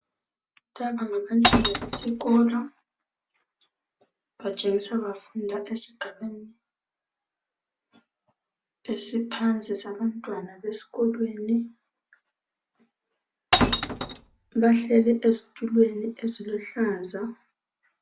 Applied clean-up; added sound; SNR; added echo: none; Glass; -3 dB; none.